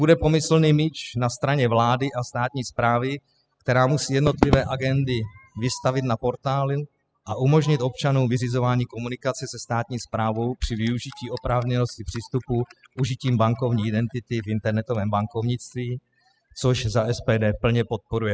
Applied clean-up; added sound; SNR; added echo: classical method spectral subtraction.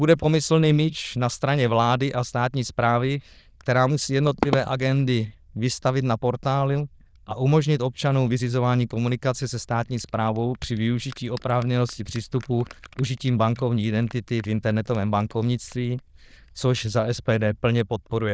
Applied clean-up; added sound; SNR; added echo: neural diffusion model UNIVERSE++.